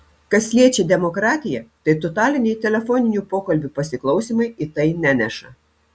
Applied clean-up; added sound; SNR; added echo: none; none; none; none.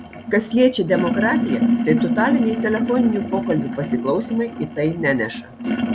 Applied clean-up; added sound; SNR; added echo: none; Sink (filling or washing); 2 dB; none.